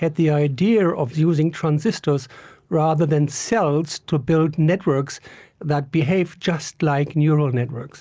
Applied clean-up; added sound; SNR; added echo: none; none; none; none.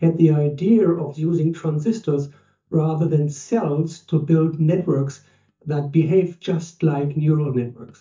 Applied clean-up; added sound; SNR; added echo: neural mask model DeepFilterNet 3.